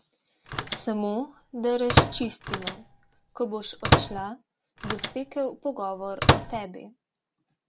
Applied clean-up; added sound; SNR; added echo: none; Microwave oven; -5 dB; none.